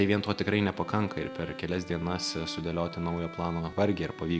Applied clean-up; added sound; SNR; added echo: none; Bowed string instrument; 14 dB; none.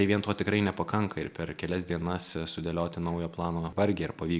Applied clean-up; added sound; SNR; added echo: none; none; none; none.